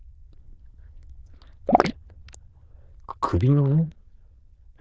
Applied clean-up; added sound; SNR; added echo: neural diffusion model UNIVERSE++.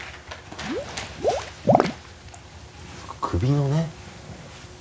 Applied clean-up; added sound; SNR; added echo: none; Water / Liquid; -2 dB; none.